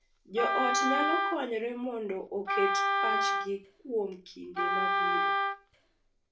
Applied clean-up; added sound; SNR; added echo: none; Wind instrument, woodwind instrument; -4 dB; reverberation time 0.3 s.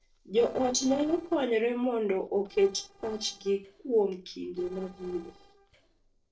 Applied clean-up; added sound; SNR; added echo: neural separator model SepFormer DNS4.